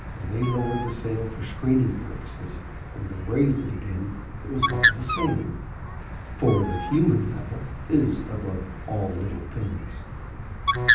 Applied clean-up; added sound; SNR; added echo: none; Bird; 2 dB; reverberation time 0.6 s.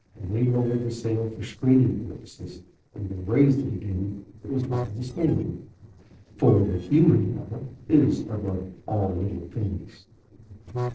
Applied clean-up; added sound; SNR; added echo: neural separator model SepFormer DNS4.